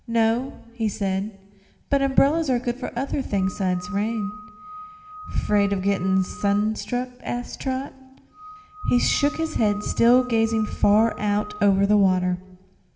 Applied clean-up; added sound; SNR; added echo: none; Screech / Glass; 17 dB; reverberation time 1.1 s.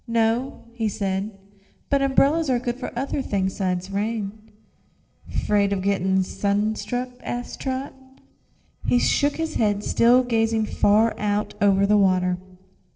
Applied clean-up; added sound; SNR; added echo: neural separator model SepFormer DNS4.